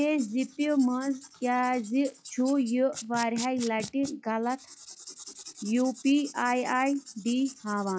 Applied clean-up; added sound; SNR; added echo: classical method log-MMSE.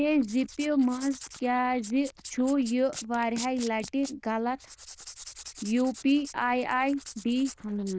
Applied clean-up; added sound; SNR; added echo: neural diffusion model UNIVERSE++.